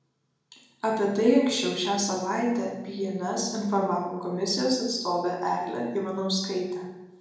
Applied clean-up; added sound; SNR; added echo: none; none; none; reverberation time 0.9 s.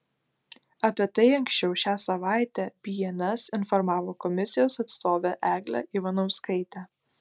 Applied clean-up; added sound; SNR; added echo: none; none; none; none.